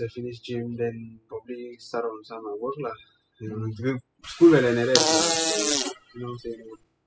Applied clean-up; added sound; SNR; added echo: classical method spectral subtraction.